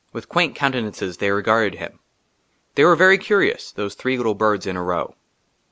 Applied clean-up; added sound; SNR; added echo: none; none; none; none.